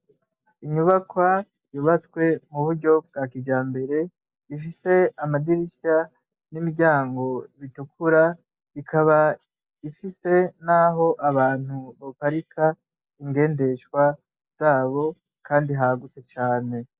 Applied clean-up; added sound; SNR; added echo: none; none; none; none.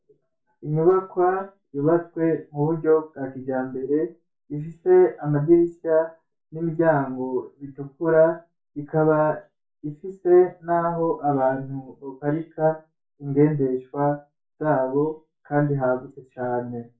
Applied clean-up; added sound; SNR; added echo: none; none; none; reverberation time 0.3 s.